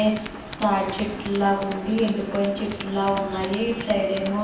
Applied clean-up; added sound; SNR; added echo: none; Tools; 13 dB; reverberation time 0.9 s.